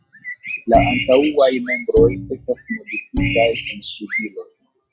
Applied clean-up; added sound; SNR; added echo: classical method log-MMSE.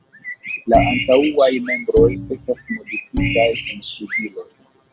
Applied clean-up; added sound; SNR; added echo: none; Bowed string instrument + Bird; 5 dB; none.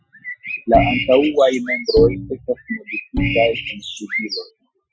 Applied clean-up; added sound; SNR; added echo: classical method Wiener filter.